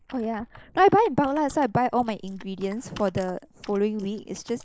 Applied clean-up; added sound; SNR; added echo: neural mask model Resemble Enhance denoiser.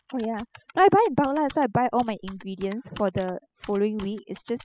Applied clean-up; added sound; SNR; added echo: classical method spectral subtraction.